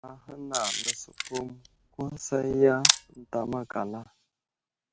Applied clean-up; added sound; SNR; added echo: none; Camera; 1 dB; none.